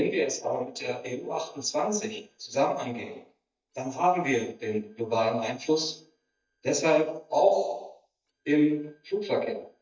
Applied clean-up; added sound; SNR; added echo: neural mask model DeepFilterNet 3.